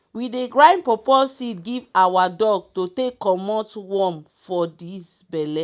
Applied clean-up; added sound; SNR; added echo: none; none; none; none.